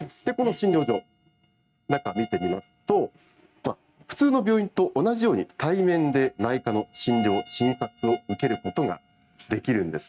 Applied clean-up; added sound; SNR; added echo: neural mask model RNNoise.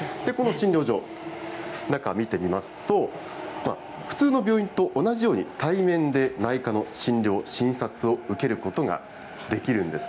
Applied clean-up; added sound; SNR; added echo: none; none; none; none.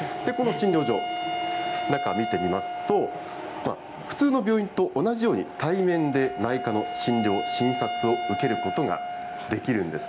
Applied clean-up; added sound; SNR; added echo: none; Wind instrument, woodwind instrument; 6 dB; none.